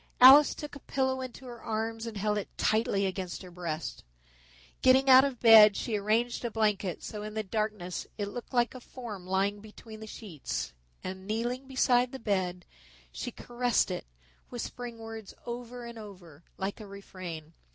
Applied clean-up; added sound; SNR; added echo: none; none; none; none.